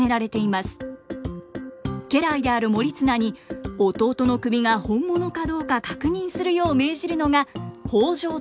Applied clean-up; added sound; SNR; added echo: none; none; none; none.